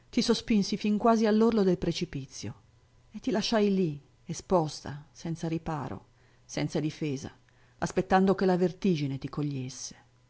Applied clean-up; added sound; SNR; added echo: none; none; none; none.